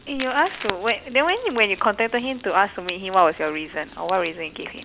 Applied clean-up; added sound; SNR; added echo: none; Crackle; 16 dB; none.